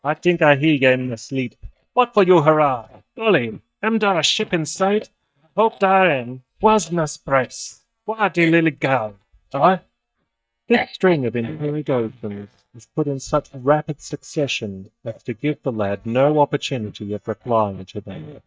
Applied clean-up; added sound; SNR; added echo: neural mask model DeepFilterNet 3.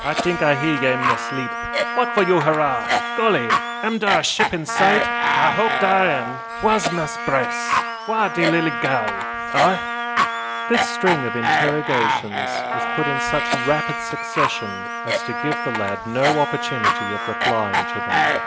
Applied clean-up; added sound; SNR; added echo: none; Cough + Trumpet; -1 dB; none.